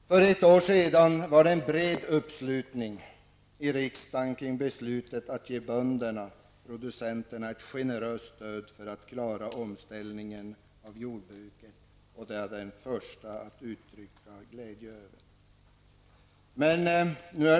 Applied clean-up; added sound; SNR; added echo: none; none; none; none.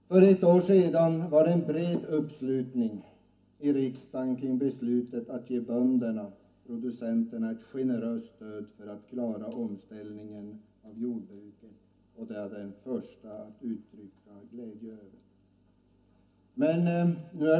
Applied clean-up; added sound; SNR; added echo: none; none; none; reverberation time 0.4 s.